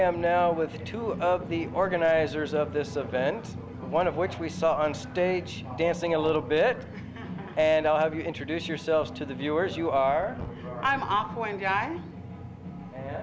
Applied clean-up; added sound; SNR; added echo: none; none; none; none.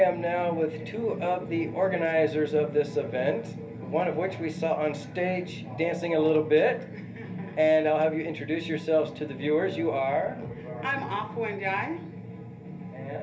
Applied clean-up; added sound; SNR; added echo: none; none; none; reverberation time 0.3 s.